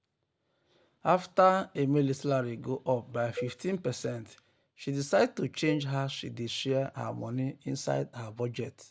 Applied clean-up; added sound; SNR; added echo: none; Cowbell; 15 dB; none.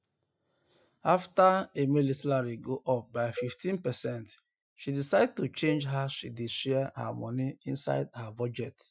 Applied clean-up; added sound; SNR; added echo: classical method Wiener filter.